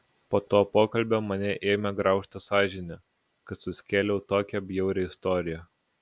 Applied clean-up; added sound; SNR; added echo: none; none; none; none.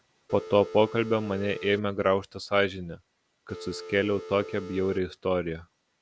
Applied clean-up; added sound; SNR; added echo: none; Telephone; 13 dB; none.